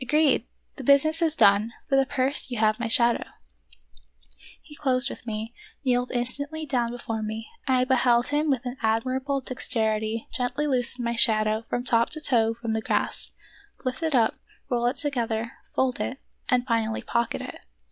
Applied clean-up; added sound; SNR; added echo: none; none; none; none.